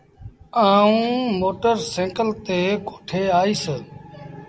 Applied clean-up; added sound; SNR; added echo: none; none; none; none.